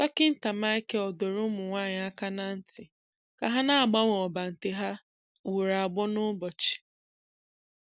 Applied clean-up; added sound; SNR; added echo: none; none; none; none.